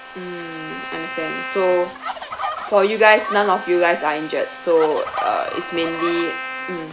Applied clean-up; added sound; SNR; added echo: none; Bowed string instrument + Fowl; 9 dB; none.